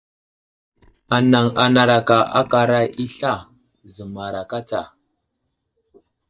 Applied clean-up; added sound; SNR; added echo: neural mask model DeepFilterNet 3.